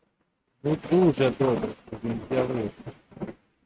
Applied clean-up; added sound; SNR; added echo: neural mask model RNNoise.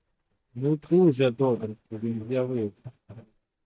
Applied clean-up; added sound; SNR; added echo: neural mask model DeepFilterNet 3.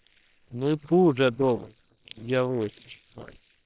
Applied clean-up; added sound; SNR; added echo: neural separator model SepFormer WHAM!.